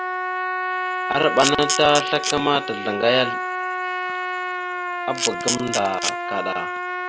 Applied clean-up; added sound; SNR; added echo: none; Camera + Trumpet; 2 dB; none.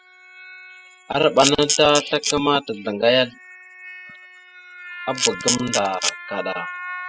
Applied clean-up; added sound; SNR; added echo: classical method spectral subtraction.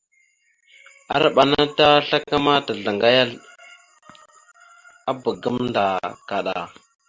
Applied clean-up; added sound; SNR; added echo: none; none; none; none.